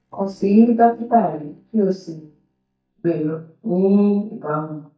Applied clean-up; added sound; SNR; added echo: neural mask model DeepFilterNet 3.